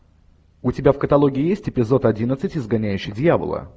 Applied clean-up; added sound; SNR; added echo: none; none; none; none.